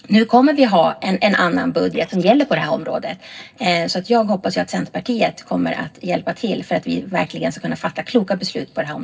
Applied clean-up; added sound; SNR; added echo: neural separator model SepFormer DNS4.